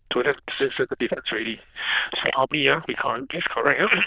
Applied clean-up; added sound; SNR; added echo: neural diffusion model UNIVERSE++.